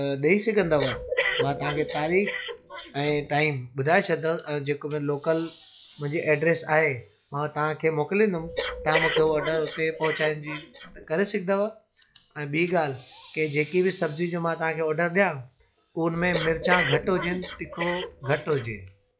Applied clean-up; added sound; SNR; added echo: classical method log-MMSE.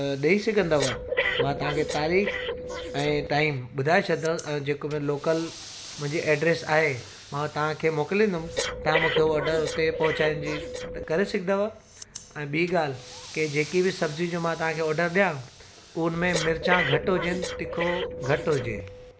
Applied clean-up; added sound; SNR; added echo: none; Breathing; 7 dB; none.